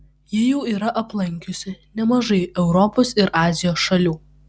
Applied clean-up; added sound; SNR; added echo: none; none; none; none.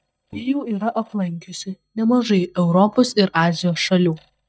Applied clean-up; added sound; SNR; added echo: neural mask model DeepFilterNet 3.